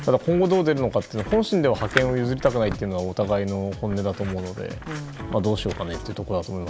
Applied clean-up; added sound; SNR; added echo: none; Scissors; 14 dB; none.